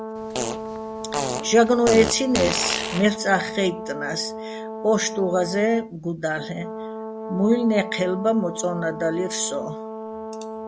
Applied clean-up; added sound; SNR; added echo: none; Fart + Brass instrument; 7 dB; none.